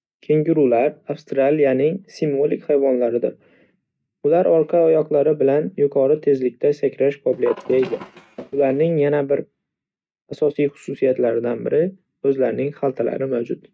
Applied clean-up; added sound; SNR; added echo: neural mask model RNNoise.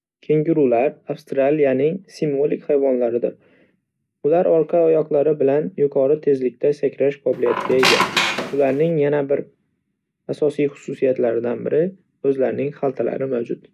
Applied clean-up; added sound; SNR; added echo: none; Squeak; 2 dB; none.